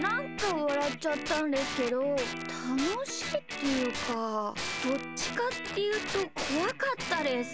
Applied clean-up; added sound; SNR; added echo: none; Guitar; 5 dB; none.